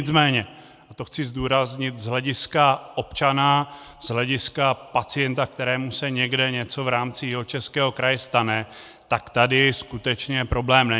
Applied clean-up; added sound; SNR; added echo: none; none; none; none.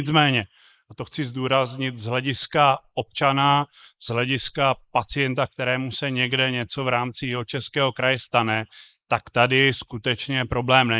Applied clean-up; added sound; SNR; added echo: neural mask model Resemble Enhance denoiser.